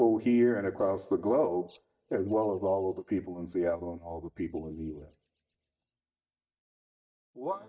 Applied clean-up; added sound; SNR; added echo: neural mask model DeepFilterNet 3.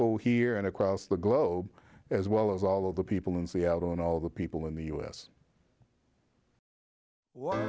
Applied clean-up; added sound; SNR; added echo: none; none; none; none.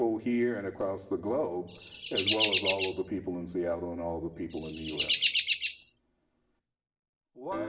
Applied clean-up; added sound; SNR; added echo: none; Chirp, tweet; -3 dB; reverberation time 0.9 s.